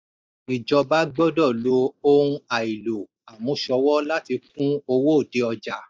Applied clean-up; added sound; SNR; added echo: neural mask model DeepFilterNet 3.